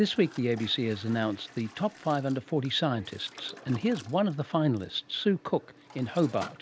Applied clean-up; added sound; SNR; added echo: none; Toilet flush + Mechanisms; 20 dB; none.